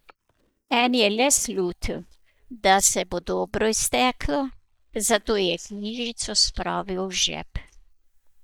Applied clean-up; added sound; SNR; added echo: neural mask model DeepFilterNet 3.